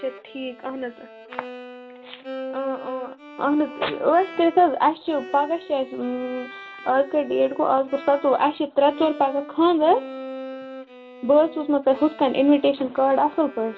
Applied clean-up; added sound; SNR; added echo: none; Bowed string instrument; 16 dB; reverberation time 0.2 s.